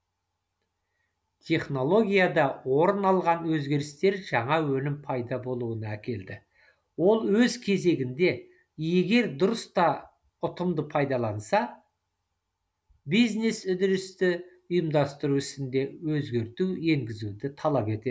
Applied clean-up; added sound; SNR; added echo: none; none; none; none.